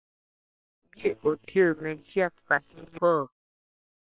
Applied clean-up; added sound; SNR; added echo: neural separator model SepFormer WHAM!.